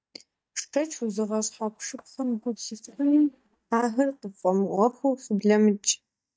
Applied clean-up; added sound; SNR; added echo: neural mask model DeepFilterNet 3.